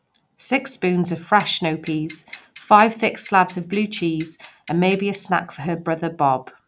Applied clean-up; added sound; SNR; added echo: none; Clock; 18 dB; none.